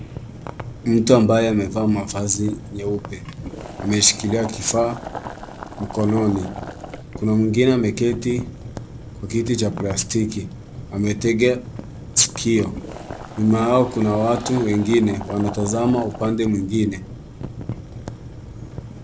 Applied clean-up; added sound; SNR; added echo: none; Boiling; 12 dB; none.